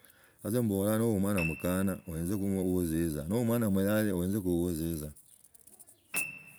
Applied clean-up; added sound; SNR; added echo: none; Piano; 16 dB; none.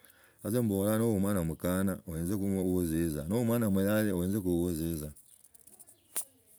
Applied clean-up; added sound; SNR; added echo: none; none; none; none.